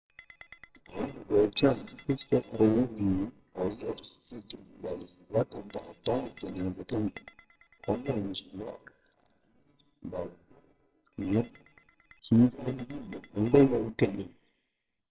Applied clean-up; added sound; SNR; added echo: neural separator model SepFormer WHAMR!.